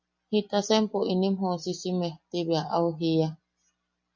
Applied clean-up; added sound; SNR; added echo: none; none; none; none.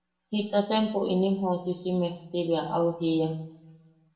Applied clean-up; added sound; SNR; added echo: none; none; none; reverberation time 0.6 s.